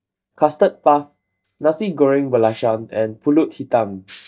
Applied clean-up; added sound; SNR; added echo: neural mask model DeepFilterNet 3.